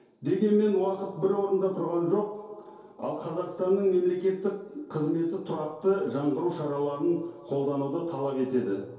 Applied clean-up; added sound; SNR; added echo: none; none; none; reverberation time 2.4 s.